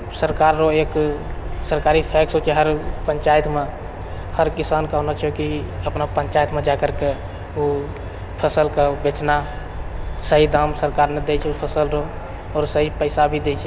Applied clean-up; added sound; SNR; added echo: none; Bell / Train; 8 dB; none.